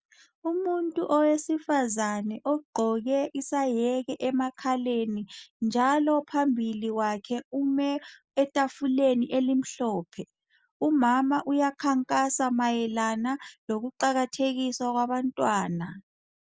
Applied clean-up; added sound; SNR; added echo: neural mask model Resemble Enhance denoiser.